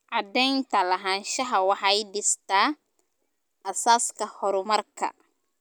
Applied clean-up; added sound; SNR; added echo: none; none; none; none.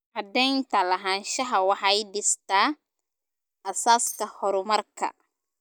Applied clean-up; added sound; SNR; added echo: neural mask model DeepFilterNet 3.